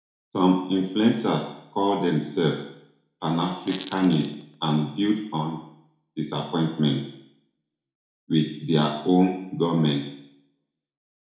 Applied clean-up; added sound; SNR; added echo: none; Fart; 17 dB; reverberation time 0.6 s.